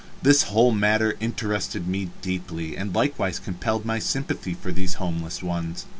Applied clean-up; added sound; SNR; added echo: none; none; none; none.